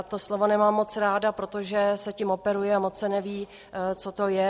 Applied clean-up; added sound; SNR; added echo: none; none; none; none.